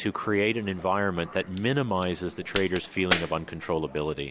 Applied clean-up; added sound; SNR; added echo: none; Crack; 8 dB; none.